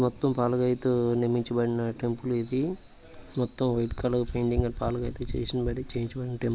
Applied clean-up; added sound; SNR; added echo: none; none; none; none.